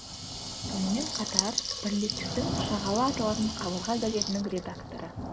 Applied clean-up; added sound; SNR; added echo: none; Water tap, faucet / Liquid + Thunder / Rain; 2 dB; none.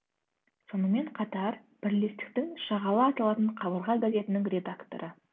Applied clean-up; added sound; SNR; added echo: none; none; none; none.